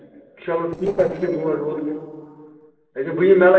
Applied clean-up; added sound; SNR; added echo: neural separator model SepFormer DNS4.